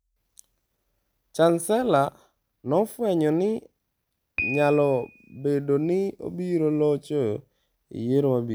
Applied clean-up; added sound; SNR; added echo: none; Piano; 17 dB; none.